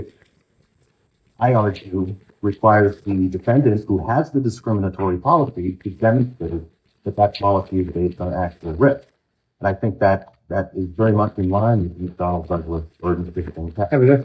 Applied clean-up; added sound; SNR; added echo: neural mask model DeepFilterNet 3.